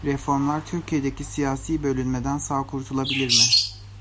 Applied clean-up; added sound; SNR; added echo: none; none; none; none.